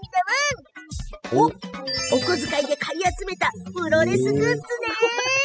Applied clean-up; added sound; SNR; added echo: classical method spectral subtraction.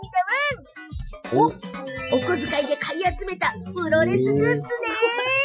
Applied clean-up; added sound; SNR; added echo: classical method Wiener filter.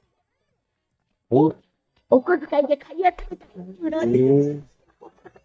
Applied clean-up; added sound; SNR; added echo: neural mask model DeepFilterNet 3.